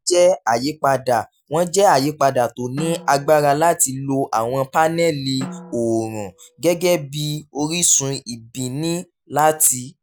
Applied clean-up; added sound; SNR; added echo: none; Drum; 19 dB; none.